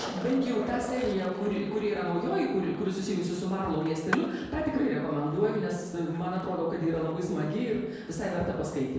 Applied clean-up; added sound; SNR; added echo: none; Skateboard; 13 dB; reverberation time 1.2 s.